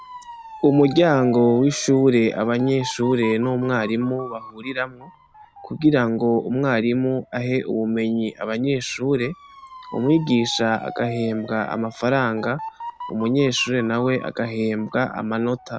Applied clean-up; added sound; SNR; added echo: none; Motor vehicle (road) / Siren; 18 dB; none.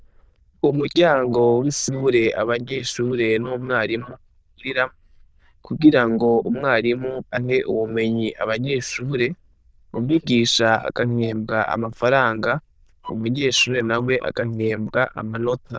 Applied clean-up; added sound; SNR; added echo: neural diffusion model UNIVERSE++.